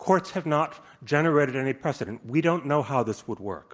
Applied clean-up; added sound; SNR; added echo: none; none; none; none.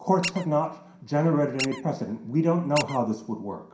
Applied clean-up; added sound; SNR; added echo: none; Squeak; 12 dB; reverberation time 0.5 s.